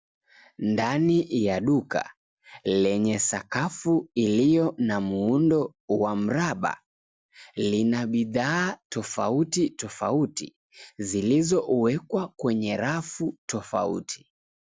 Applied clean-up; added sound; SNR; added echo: none; none; none; none.